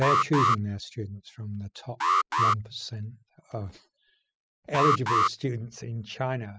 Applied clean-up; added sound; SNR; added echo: classical method spectral subtraction.